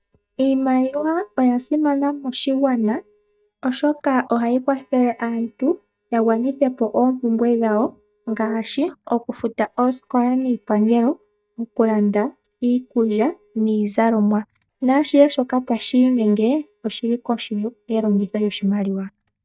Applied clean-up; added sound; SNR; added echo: neural mask model DeepFilterNet 3.